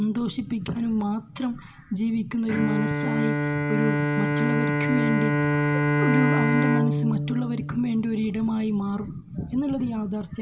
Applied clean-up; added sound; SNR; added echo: none; Bowed string instrument; 0 dB; reverberation time 0.5 s.